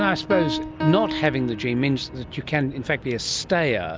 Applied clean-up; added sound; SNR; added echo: none; Piano; 8 dB; none.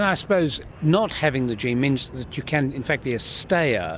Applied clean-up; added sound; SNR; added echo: none; none; none; none.